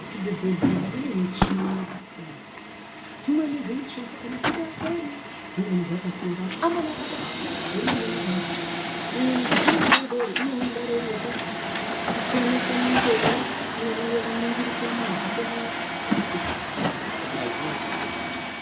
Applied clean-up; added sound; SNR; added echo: none; Truck; -2 dB; none.